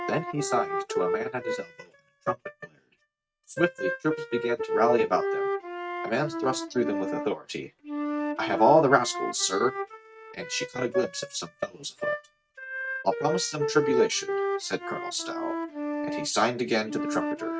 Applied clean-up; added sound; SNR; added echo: neural mask model RNNoise.